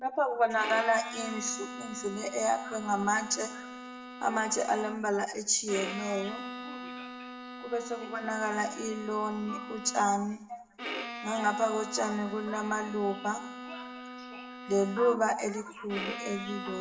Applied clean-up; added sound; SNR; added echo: none; Bowed string instrument; 10 dB; reverberation time 0.6 s.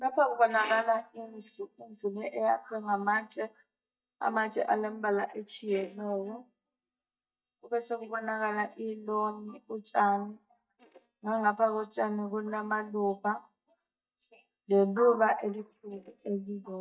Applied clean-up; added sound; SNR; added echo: neural mask model DeepFilterNet 3.